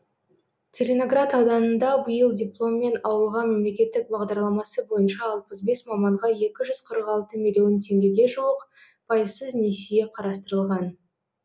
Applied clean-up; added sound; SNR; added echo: none; none; none; none.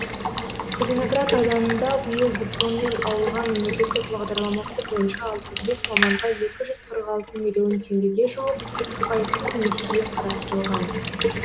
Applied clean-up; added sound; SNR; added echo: none; Water tap, faucet / Water / Liquid; 3 dB; none.